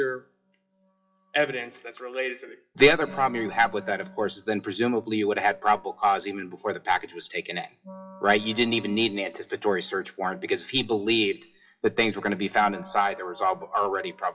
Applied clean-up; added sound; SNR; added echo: classical method WPE with log-MMSE.